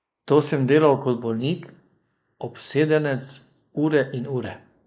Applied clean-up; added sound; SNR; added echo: neural mask model Resemble Enhance denoiser.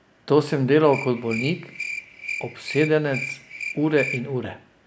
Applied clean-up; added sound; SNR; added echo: none; Cricket; 10 dB; none.